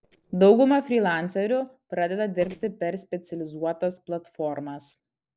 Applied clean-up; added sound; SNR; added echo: neural separator model SepFormer DNS4.